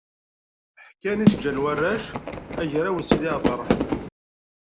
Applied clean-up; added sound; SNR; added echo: none; Snare drum + Fireworks; -3 dB; none.